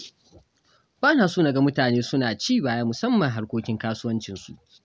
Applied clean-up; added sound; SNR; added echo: none; none; none; none.